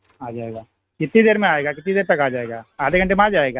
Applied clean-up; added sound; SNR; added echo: neural mask model RNNoise.